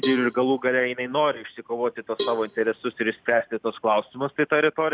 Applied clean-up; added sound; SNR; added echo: none; Cowbell; 14 dB; none.